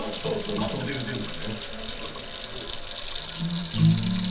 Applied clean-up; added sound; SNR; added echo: none; Sink (filling or washing) / Water tap, faucet; 1 dB; reverberation time 0.4 s.